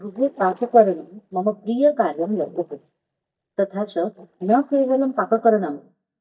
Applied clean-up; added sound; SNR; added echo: neural mask model DeepFilterNet 3.